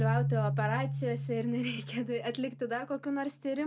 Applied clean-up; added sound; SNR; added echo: none; Keyboard (musical); 1 dB; none.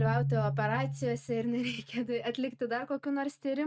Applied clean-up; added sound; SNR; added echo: neural mask model RNNoise.